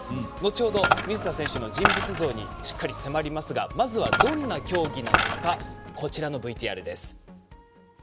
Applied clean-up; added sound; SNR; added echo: none; Coin (dropping); -1 dB; none.